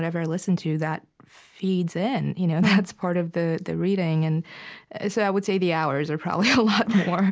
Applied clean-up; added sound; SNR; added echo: none; none; none; none.